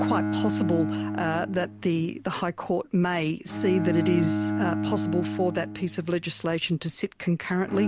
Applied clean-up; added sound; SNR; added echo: none; Bowed string instrument; 4 dB; none.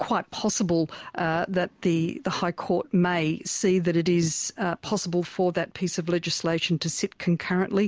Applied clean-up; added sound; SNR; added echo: none; none; none; none.